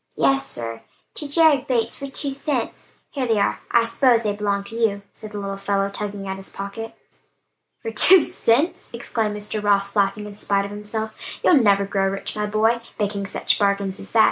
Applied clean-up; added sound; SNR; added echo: none; none; none; none.